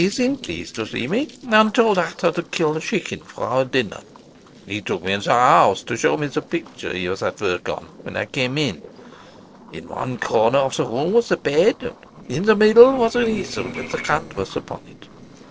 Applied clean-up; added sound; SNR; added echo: neural separator model SepFormer DNS4.